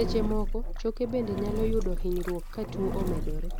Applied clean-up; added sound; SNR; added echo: none; Engine; -1 dB; none.